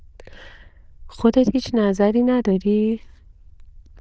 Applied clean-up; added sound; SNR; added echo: neural diffusion model UNIVERSE++.